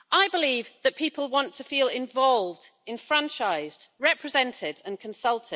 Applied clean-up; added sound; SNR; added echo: none; none; none; none.